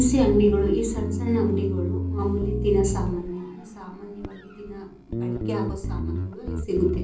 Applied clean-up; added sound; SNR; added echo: none; Bass guitar; 3 dB; reverberation time 0.6 s.